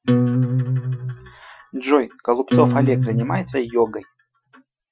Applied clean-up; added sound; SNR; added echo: classical method Wiener filter.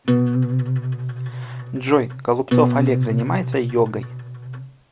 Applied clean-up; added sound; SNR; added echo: none; Acoustic guitar; -1 dB; none.